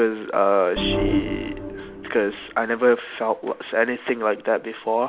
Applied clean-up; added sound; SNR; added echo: none; Organ; 5 dB; none.